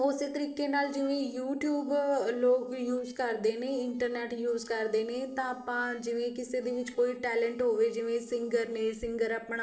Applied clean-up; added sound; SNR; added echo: neural separator model SepFormer DNS4.